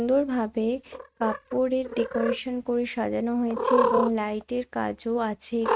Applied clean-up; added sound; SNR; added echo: neural mask model RNNoise.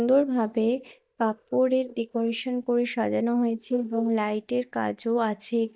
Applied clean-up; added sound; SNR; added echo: neural mask model DeepFilterNet 3.